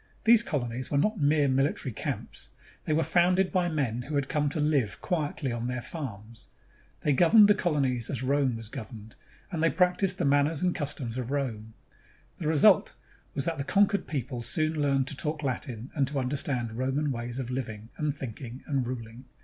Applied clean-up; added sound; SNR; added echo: none; none; none; none.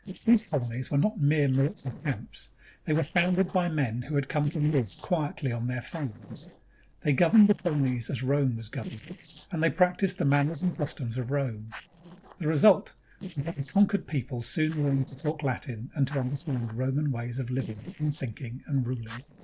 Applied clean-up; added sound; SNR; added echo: neural separator model SepFormer DNS4.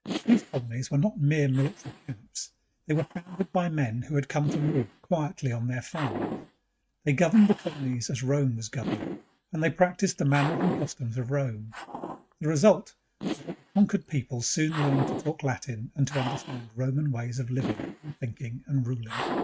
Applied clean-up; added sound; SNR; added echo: neural mask model RNNoise.